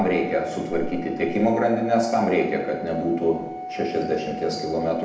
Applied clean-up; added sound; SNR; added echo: none; Organ; 11 dB; reverberation time 0.8 s.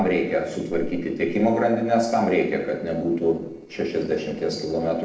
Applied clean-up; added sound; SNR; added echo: neural separator model SepFormer DNS4.